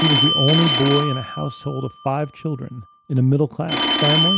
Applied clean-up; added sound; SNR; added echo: none; Telephone; 1 dB; none.